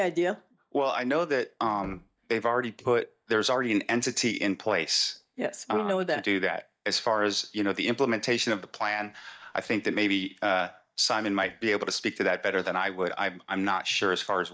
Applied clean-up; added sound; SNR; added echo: neural mask model DeepFilterNet 3.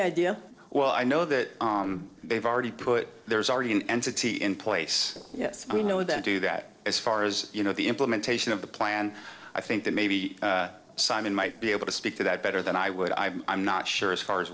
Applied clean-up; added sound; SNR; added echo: neural separator model SepFormer DNS4.